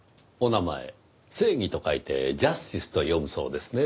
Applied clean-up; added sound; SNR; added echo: none; none; none; none.